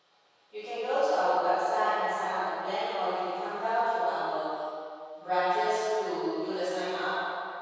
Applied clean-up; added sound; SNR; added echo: none; none; none; reverberation time 2.2 s.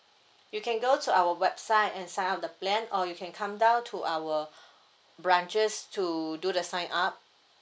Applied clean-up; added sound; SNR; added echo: none; none; none; none.